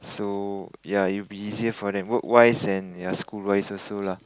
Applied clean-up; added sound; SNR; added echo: none; none; none; none.